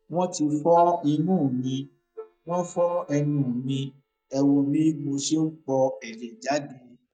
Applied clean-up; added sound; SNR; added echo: neural mask model DeepFilterNet 3.